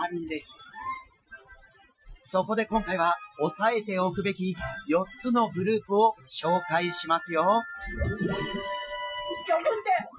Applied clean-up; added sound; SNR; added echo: classical method Wiener filter.